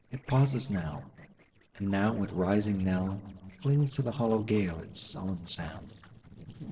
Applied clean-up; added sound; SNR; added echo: neural separator model SepFormer DNS4.